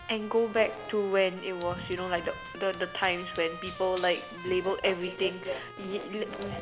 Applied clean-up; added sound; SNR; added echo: none; Trumpet + Run; 13 dB; none.